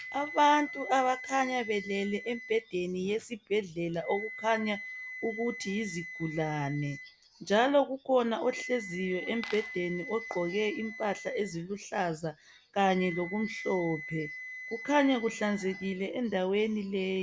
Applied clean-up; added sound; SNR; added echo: none; Wind instrument, woodwind instrument + Coin (dropping); 13 dB; none.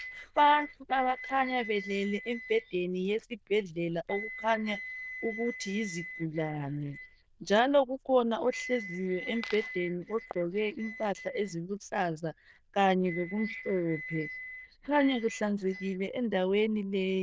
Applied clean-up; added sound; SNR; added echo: neural diffusion model UNIVERSE++.